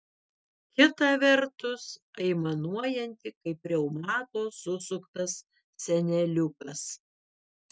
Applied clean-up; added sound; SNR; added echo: none; none; none; none.